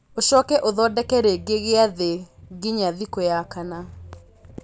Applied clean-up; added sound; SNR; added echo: none; none; none; none.